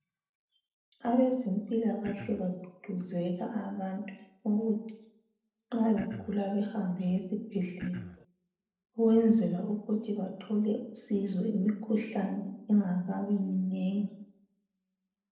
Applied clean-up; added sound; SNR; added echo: neural separator model SepFormer DNS4.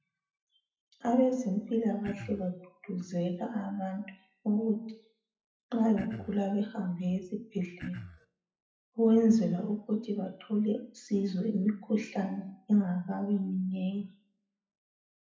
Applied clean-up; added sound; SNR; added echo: classical method WPE with log-MMSE.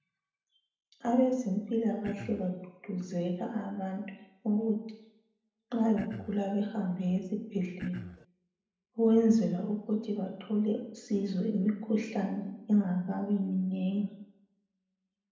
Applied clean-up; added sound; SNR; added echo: none; Cough; 11 dB; reverberation time 0.7 s.